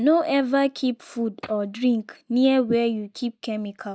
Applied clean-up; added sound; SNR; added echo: neural mask model DeepFilterNet 3.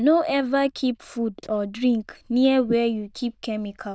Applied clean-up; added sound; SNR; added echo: neural diffusion model UNIVERSE++.